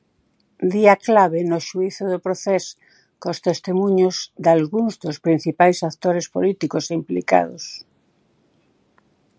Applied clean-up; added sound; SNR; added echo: none; none; none; none.